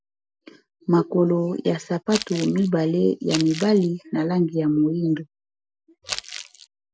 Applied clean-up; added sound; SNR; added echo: none; Crumpling, crinkling; 11 dB; none.